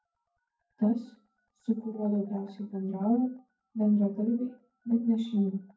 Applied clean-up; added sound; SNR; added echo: neural mask model DeepFilterNet 3.